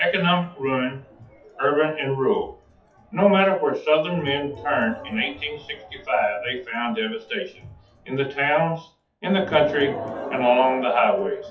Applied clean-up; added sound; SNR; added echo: classical method WPE with log-MMSE.